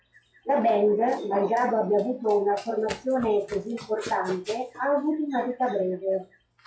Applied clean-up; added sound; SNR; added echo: classical method log-MMSE.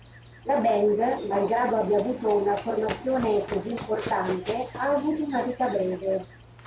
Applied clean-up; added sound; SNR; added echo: none; Run; 15 dB; none.